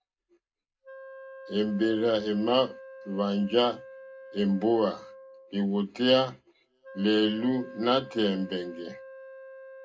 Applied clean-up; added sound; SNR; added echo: none; Wind instrument, woodwind instrument; 18 dB; reverberation time 0.2 s.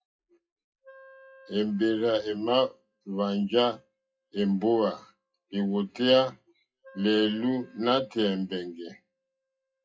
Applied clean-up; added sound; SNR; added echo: classical method WPE with log-MMSE.